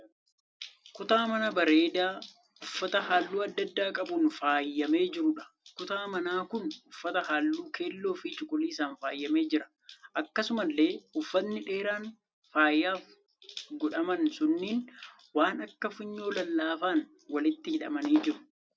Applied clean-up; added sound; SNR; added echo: none; none; none; none.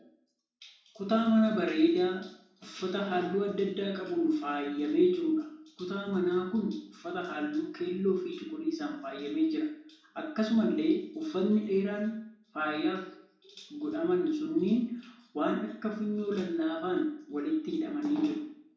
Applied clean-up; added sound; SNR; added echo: none; none; none; reverberation time 0.6 s.